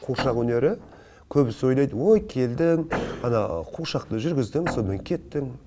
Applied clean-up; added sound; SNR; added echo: none; Guitar; 11 dB; none.